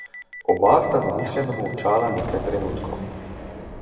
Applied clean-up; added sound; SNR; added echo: none; Boom; 13 dB; reverberation time 2.3 s.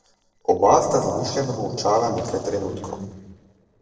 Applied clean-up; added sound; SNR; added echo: neural separator model SepFormer DNS4.